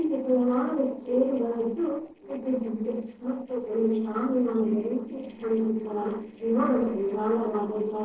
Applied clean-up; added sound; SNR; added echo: neural separator model SepFormer DNS4.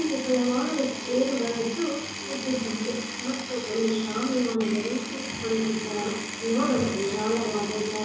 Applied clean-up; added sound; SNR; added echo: none; Power tool; 8 dB; reverberation time 0.7 s.